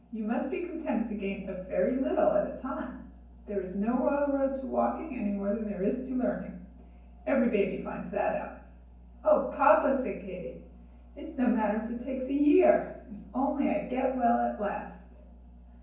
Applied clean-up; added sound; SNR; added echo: none; none; none; reverberation time 0.9 s.